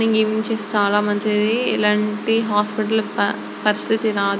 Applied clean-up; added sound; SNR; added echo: none; none; none; none.